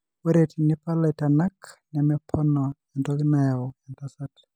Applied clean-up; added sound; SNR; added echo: none; none; none; none.